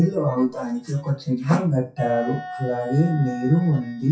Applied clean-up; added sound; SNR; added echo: classical method WPE with log-MMSE.